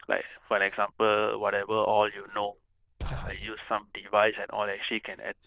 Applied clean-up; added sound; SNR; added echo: neural diffusion model UNIVERSE++.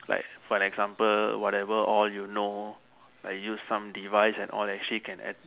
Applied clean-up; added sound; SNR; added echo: none; none; none; none.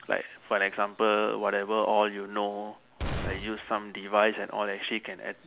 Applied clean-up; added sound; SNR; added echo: none; Glass; 7 dB; none.